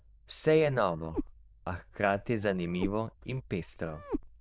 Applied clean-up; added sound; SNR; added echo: neural diffusion model UNIVERSE++.